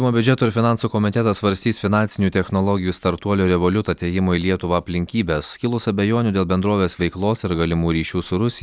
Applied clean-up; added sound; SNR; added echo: none; none; none; none.